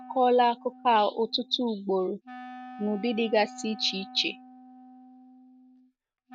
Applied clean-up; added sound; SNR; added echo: none; Wind instrument, woodwind instrument; 18 dB; none.